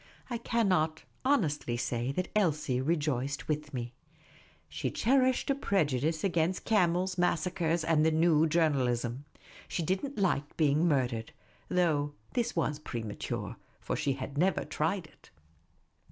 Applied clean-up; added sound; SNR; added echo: none; none; none; none.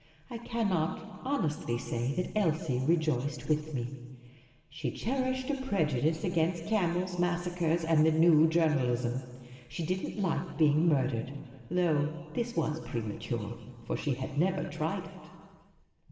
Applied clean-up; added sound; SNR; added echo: none; none; none; reverberation time 1.8 s.